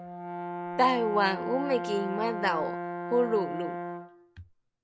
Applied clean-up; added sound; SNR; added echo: none; Brass instrument; 6 dB; none.